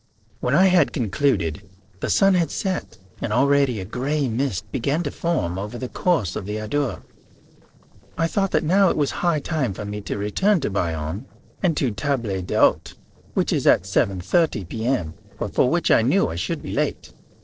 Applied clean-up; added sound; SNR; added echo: neural separator model SepFormer DNS4.